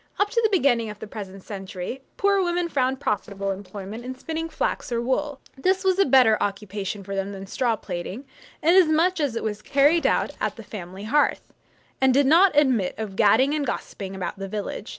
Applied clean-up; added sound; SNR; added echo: neural separator model SepFormer DNS4.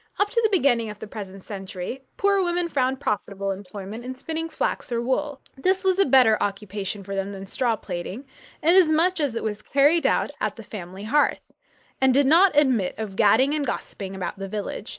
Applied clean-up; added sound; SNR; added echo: neural mask model Resemble Enhance denoiser.